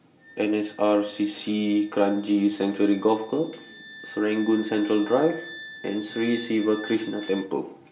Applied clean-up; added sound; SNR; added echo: none; Wind instrument, woodwind instrument; 19 dB; reverberation time 0.6 s.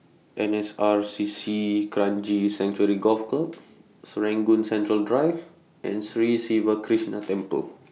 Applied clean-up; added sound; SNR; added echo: none; none; none; none.